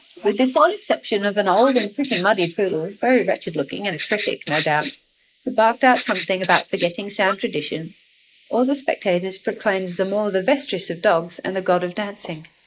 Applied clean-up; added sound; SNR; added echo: neural mask model Resemble Enhance denoiser.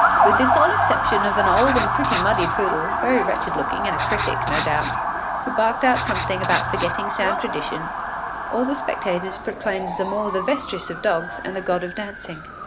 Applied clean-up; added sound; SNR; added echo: none; Writing + Motor vehicle (road) / Siren; -2 dB; none.